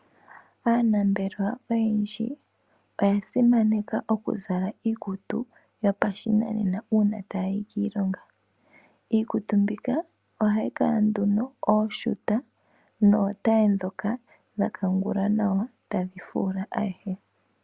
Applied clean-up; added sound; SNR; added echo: none; none; none; none.